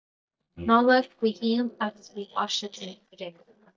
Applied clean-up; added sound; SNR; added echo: neural mask model DeepFilterNet 3.